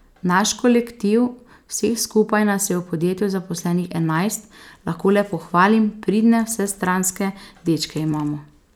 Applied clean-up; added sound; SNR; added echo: none; none; none; none.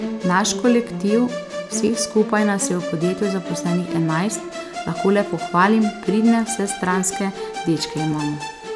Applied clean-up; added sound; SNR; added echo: none; Musical instrument; 8 dB; none.